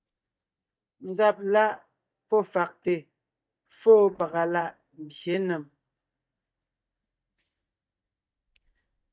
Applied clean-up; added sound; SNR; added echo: neural mask model DeepFilterNet 3.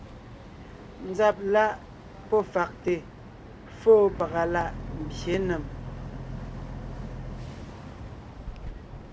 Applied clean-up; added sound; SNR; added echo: none; Boat, Water vehicle; 10 dB; none.